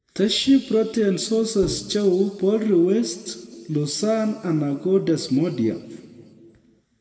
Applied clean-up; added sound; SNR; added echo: none; Bowed string instrument; 15 dB; reverberation time 1.7 s.